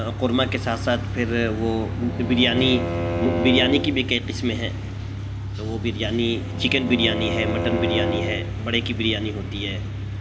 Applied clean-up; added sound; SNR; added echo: none; Bowed string instrument; 7 dB; none.